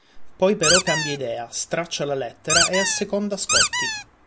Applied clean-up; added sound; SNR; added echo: none; Squeak; -4 dB; none.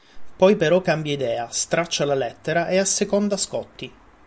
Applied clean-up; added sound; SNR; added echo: none; none; none; none.